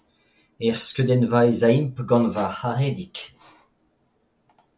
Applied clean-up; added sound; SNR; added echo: none; none; none; none.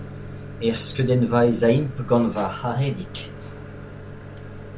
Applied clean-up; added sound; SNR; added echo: none; Microwave oven; 12 dB; none.